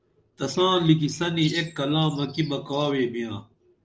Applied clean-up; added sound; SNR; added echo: neural separator model SepFormer DNS4.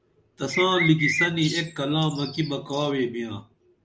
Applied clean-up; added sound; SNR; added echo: none; Bird; 5 dB; none.